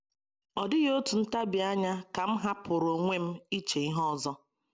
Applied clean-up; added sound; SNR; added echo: none; none; none; none.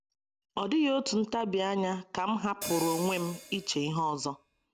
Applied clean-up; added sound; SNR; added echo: none; Hi-hat; 11 dB; none.